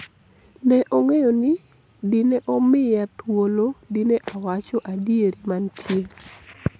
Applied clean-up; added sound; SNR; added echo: none; none; none; none.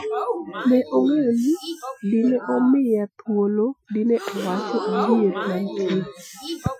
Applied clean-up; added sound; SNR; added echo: classical method Wiener filter.